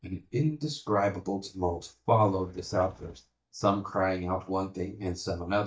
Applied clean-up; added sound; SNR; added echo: neural mask model DeepFilterNet 3.